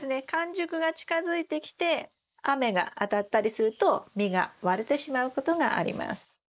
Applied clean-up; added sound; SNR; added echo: neural mask model Resemble Enhance denoiser.